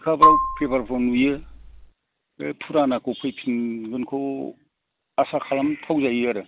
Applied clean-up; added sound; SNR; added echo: none; Marimba, xylophone; -3 dB; none.